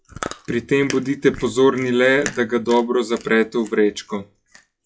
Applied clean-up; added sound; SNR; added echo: classical method log-MMSE.